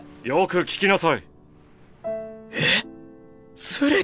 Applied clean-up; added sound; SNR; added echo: none; none; none; none.